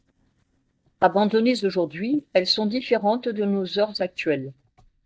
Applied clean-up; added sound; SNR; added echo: neural mask model DeepFilterNet 3.